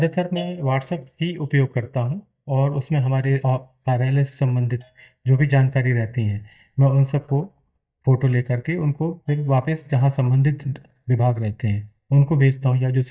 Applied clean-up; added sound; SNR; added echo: neural mask model DeepFilterNet 3.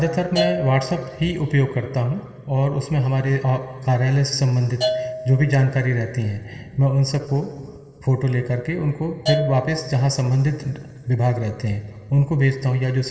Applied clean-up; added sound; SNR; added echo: none; Bell / Percussion; 12 dB; reverberation time 2.4 s.